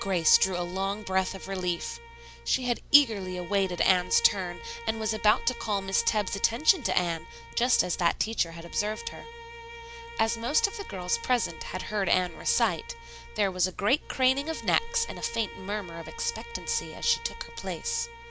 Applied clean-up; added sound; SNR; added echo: none; Bowed string instrument; 15 dB; none.